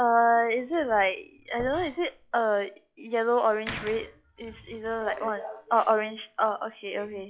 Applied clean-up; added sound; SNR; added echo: classical method log-MMSE.